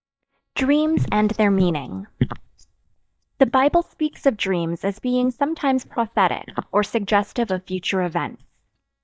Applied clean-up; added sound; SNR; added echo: neural mask model DeepFilterNet 3.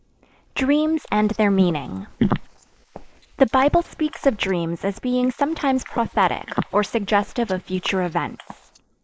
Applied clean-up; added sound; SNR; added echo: neural mask model Resemble Enhance denoiser.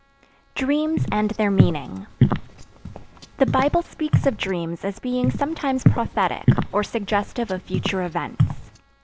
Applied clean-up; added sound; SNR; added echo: none; Walk, footsteps; 0 dB; none.